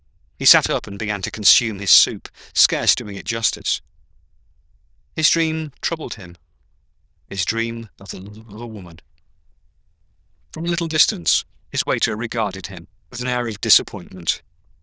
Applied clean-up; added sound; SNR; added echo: neural diffusion model UNIVERSE++.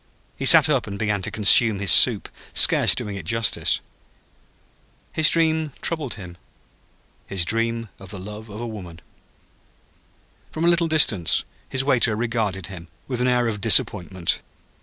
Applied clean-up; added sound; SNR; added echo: none; none; none; none.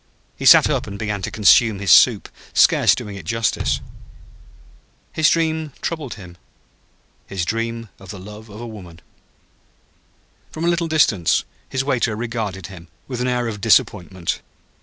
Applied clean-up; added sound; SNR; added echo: none; Bass drum; 10 dB; none.